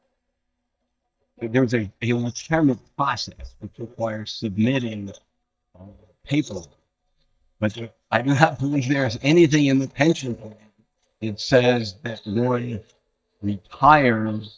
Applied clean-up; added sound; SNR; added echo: neural mask model DeepFilterNet 3.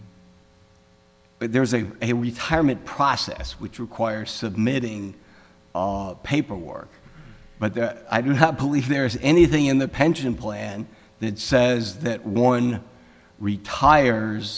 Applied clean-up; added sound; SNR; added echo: none; none; none; none.